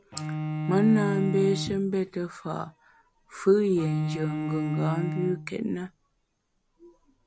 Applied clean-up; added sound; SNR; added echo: none; Bowed string instrument; 5 dB; none.